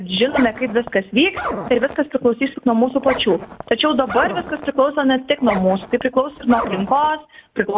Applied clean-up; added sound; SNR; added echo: none; Zipper (clothing); 10 dB; none.